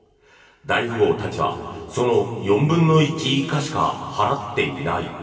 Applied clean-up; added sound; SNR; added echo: none; none; none; reverberation time 2.6 s.